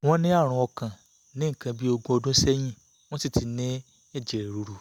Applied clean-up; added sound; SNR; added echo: none; none; none; none.